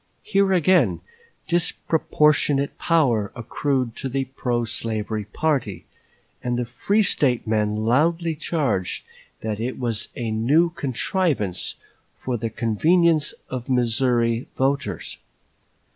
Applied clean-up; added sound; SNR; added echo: none; none; none; none.